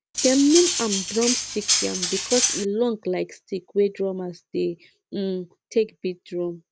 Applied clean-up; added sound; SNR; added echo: none; Cutlery, silverware; 0 dB; none.